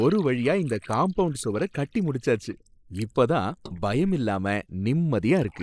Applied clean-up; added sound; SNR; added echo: neural mask model Resemble Enhance denoiser.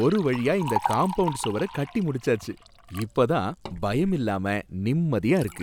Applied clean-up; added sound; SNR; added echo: none; Liquid; 11 dB; none.